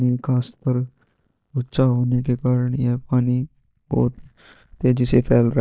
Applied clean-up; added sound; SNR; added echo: neural mask model DeepFilterNet 3.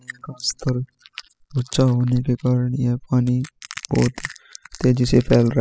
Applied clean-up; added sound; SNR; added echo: classical method spectral subtraction.